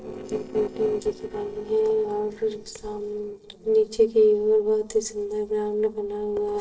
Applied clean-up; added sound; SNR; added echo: neural separator model SepFormer DNS4.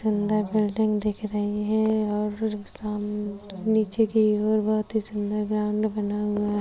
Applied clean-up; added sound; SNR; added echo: none; none; none; none.